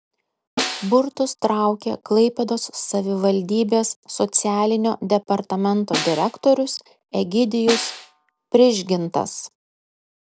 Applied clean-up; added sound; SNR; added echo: none; Snare drum; 10 dB; none.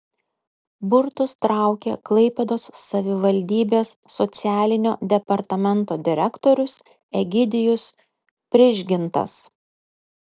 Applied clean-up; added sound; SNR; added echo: none; none; none; none.